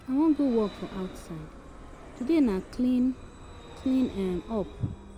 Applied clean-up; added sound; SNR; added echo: none; Vehicle; 15 dB; none.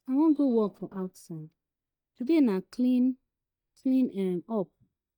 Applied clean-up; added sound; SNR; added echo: neural mask model DeepFilterNet 3.